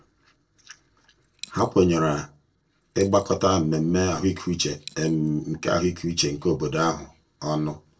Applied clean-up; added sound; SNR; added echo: neural separator model SepFormer DNS4.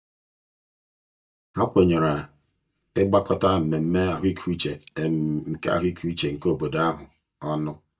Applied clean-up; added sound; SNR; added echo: neural mask model DeepFilterNet 3.